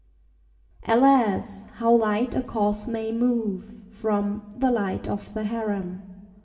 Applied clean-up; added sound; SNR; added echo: none; none; none; reverberation time 1.6 s.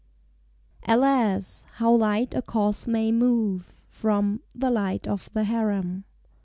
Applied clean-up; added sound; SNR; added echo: none; none; none; none.